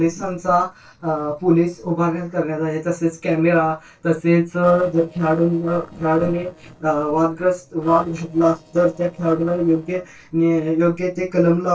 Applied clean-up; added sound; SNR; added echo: neural separator model SepFormer DNS4.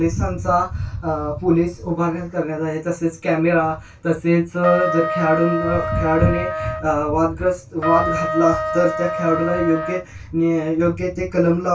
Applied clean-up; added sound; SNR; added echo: none; Trumpet; 5 dB; reverberation time 0.2 s.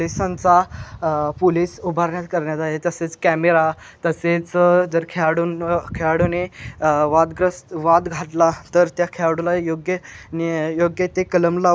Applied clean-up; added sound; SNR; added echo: none; none; none; none.